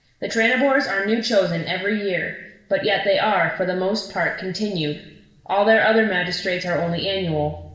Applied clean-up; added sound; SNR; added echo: none; none; none; reverberation time 0.8 s.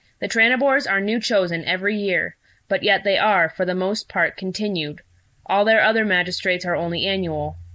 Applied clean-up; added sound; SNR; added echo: none; none; none; none.